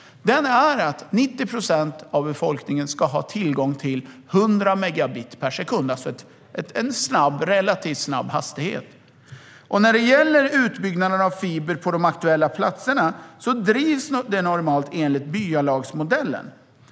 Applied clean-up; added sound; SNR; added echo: none; none; none; none.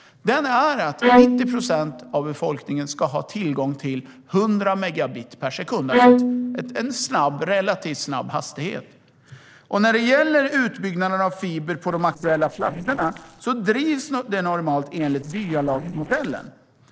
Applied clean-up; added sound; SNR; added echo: neural separator model SepFormer DNS4.